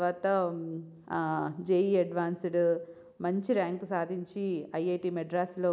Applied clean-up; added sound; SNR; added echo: none; none; none; none.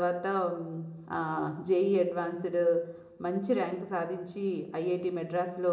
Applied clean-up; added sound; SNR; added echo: none; none; none; reverberation time 1.6 s.